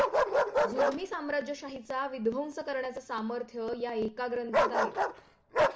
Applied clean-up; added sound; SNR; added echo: none; Bark; -3 dB; none.